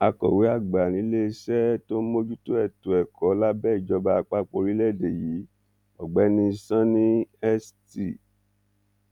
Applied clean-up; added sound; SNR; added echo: none; none; none; none.